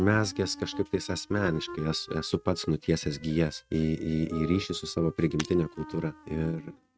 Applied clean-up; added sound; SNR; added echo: neural mask model RNNoise.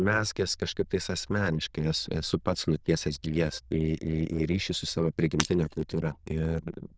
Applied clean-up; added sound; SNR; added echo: neural diffusion model UNIVERSE++.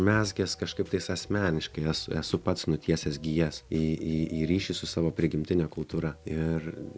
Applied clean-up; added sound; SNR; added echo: none; none; none; none.